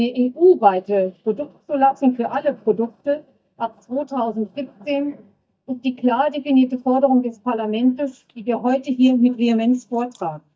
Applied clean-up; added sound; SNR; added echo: neural mask model DeepFilterNet 3.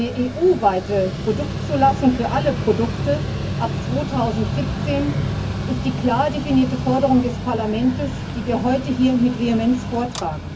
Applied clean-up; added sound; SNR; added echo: none; Mechanical fan; 4 dB; reverberation time 0.3 s.